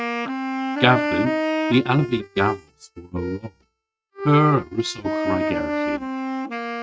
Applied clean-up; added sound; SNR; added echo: neural mask model RNNoise.